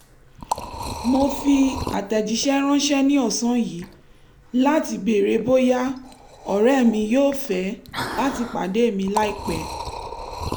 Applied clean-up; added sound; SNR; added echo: none; Liquid; 12 dB; none.